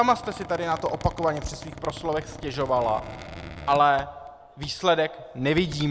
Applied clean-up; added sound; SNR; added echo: none; Squeak; 15 dB; none.